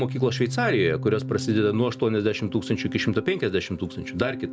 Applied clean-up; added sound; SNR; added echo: none; Organ; 9 dB; none.